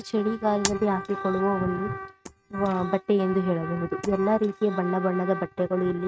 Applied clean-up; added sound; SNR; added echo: neural mask model RNNoise.